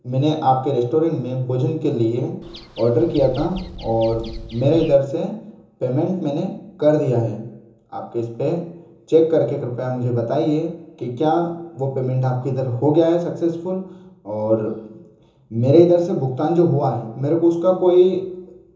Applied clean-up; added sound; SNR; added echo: none; Bird vocalization, bird call, bird song; 15 dB; reverberation time 0.6 s.